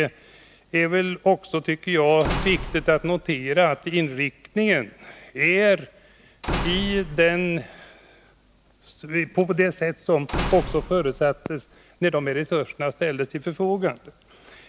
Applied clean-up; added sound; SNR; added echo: none; Slam / Wood; 9 dB; none.